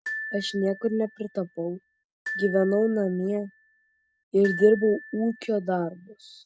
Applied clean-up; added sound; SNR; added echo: none; Glockenspiel; 13 dB; none.